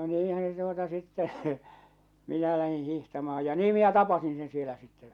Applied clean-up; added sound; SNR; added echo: none; none; none; none.